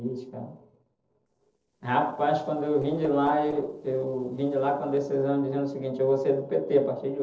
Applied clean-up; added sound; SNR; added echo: neural separator model SepFormer DNS4.